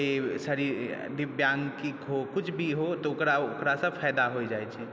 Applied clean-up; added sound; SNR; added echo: none; none; none; none.